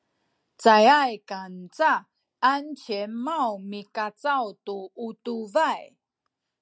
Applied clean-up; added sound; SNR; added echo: none; none; none; none.